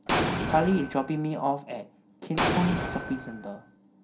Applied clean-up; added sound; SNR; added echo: none; Explosion; 0 dB; reverberation time 0.3 s.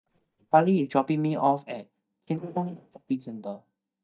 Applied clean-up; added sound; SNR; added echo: neural mask model DeepFilterNet 3.